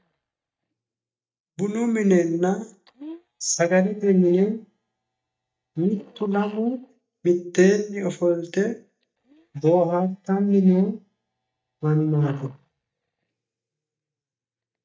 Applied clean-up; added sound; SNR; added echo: neural mask model DeepFilterNet 3.